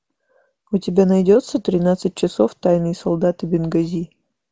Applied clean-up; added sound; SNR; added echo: none; none; none; none.